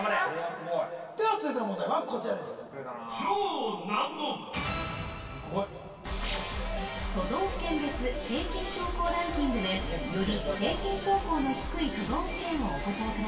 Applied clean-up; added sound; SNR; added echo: none; none; none; reverberation time 2.6 s.